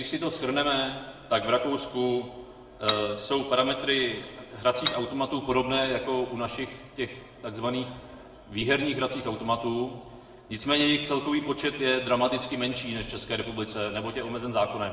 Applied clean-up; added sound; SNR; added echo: none; Cutlery, silverware / Dishes, pots, and pans; 3 dB; reverberation time 1.3 s.